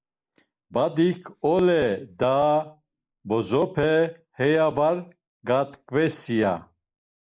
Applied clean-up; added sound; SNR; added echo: neural mask model Resemble Enhance denoiser.